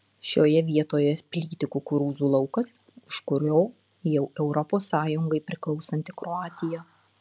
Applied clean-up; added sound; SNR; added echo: none; none; none; none.